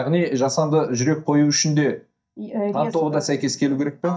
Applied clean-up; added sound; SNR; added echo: neural mask model DeepFilterNet 3.